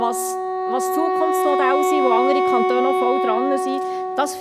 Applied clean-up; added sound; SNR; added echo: none; Wind instrument, woodwind instrument; -4 dB; none.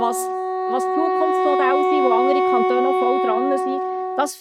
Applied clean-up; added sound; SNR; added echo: neural mask model RNNoise.